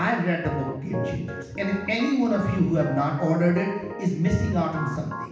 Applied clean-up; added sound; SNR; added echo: none; Organ; 11 dB; reverberation time 0.9 s.